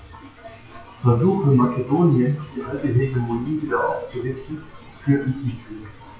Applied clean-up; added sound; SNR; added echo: classical method WPE with log-MMSE.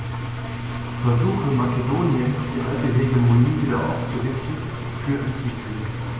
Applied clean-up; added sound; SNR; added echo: none; Engine; 8 dB; reverberation time 1.0 s.